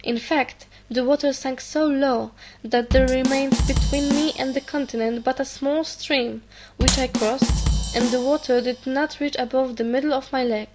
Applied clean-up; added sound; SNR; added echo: none; Bass drum / Drum kit + Clapping; 3 dB; none.